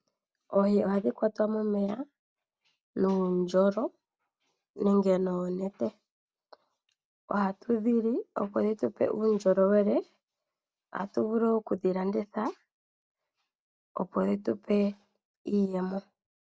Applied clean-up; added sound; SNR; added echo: none; none; none; none.